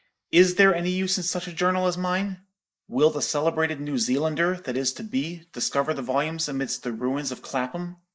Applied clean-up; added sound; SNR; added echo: neural mask model Resemble Enhance denoiser.